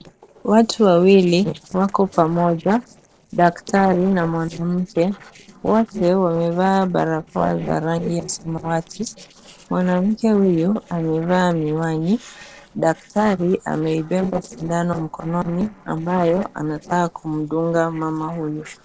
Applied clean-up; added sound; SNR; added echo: neural separator model SepFormer DNS4.